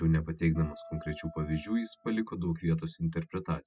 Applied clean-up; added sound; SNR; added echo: classical method spectral subtraction.